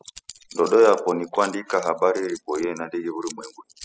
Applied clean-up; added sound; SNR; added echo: classical method spectral subtraction.